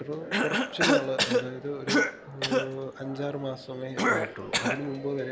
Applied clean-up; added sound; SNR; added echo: none; Cough; -4 dB; none.